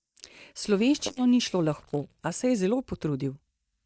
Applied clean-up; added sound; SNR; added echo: neural mask model DeepFilterNet 3.